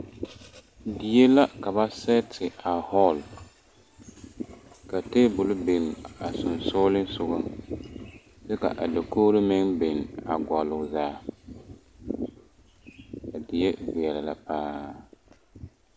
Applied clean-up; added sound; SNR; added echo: none; none; none; none.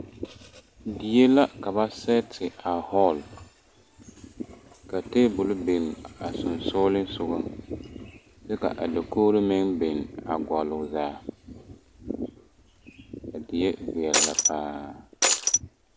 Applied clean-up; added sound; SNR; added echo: none; Shatter; -5 dB; none.